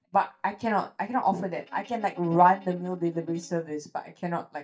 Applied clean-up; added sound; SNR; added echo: neural mask model DeepFilterNet 3.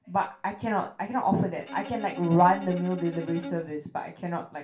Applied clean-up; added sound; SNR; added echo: none; Bowed string instrument; 14 dB; reverberation time 0.3 s.